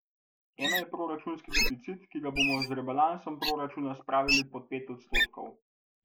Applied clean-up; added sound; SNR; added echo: neural mask model Resemble Enhance denoiser.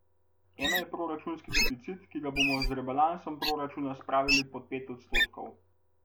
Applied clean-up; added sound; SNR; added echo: none; Wild animals; 0 dB; none.